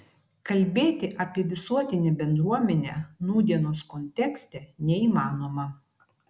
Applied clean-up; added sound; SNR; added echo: none; none; none; none.